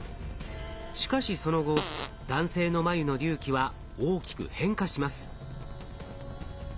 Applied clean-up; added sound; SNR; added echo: none; Fart; 7 dB; none.